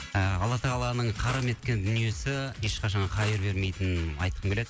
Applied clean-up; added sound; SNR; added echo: none; Crack + Mechanisms; 18 dB; none.